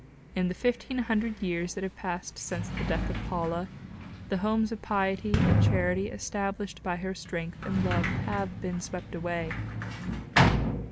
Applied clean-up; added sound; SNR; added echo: none; Sliding door; 0 dB; none.